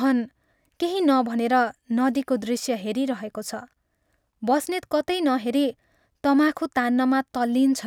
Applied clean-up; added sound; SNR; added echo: none; none; none; none.